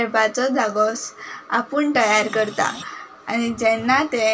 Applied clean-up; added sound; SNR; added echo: none; Screech; 16 dB; reverberation time 0.2 s.